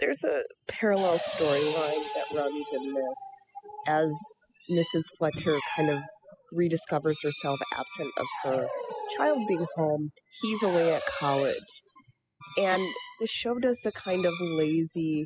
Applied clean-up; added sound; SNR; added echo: classical method spectral subtraction.